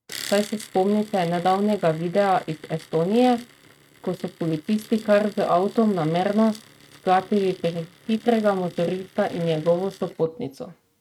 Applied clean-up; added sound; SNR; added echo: neural mask model RNNoise.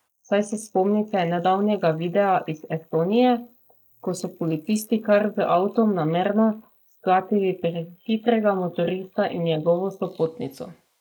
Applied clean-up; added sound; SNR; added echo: neural mask model Resemble Enhance denoiser.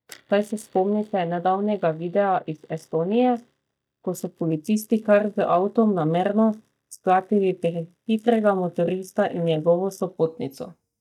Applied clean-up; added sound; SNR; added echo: neural mask model DeepFilterNet 3.